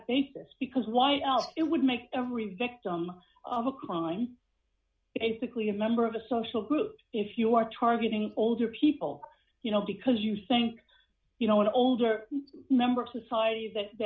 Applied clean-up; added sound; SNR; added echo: none; none; none; none.